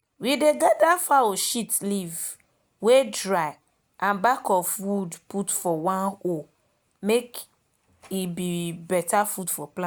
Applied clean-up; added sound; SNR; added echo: none; none; none; none.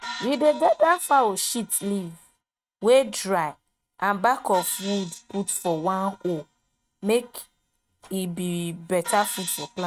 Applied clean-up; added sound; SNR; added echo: neural mask model RNNoise.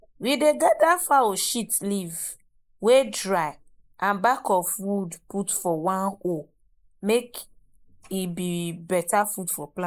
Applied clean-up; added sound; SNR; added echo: neural mask model Resemble Enhance denoiser.